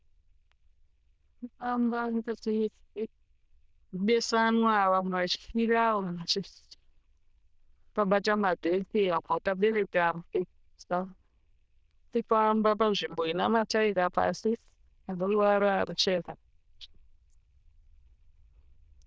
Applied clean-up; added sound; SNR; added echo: neural diffusion model UNIVERSE++.